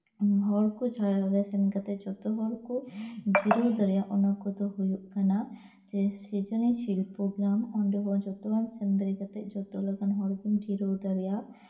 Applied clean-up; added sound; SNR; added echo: none; none; none; reverberation time 0.6 s.